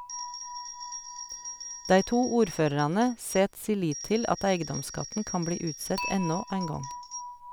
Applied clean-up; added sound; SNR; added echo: none; Bell + Dishes, pots, and pans / Chink, clink; 11 dB; none.